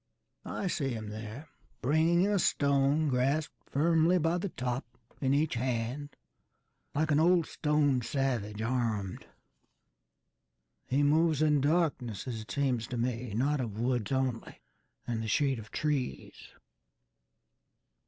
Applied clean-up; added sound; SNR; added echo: none; none; none; none.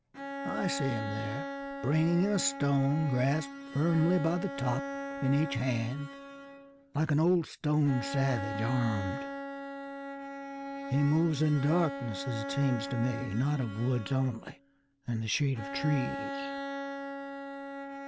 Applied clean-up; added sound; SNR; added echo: none; Bowed string instrument; 8 dB; none.